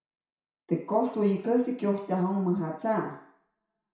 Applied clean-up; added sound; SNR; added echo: none; none; none; reverberation time 0.6 s.